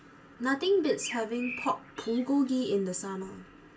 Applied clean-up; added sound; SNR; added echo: none; Bird; 13 dB; reverberation time 0.2 s.